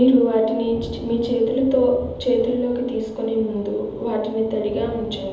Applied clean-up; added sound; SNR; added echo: none; Thunder; 17 dB; reverberation time 0.9 s.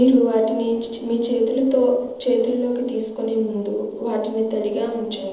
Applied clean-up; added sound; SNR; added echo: neural separator model SepFormer DNS4.